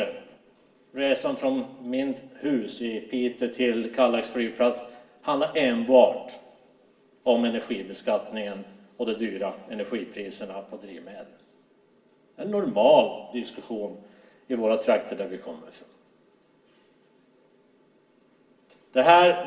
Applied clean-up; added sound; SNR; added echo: none; none; none; reverberation time 0.8 s.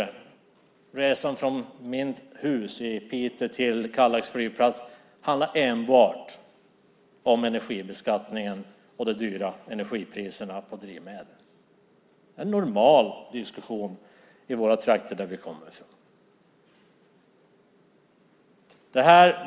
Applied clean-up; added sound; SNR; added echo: none; none; none; none.